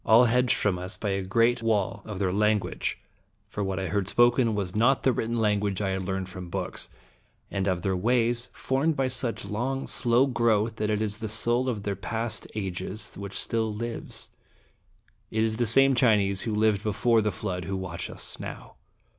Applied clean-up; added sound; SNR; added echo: none; none; none; none.